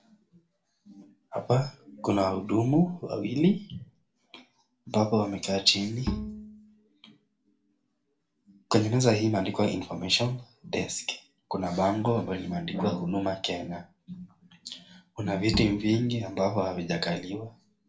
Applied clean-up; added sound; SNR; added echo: none; Bowed string instrument; 7 dB; reverberation time 0.2 s.